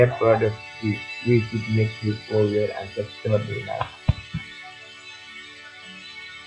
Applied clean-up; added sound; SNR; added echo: classical method log-MMSE.